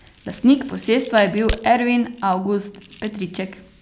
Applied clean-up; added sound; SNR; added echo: none; Crack; 14 dB; none.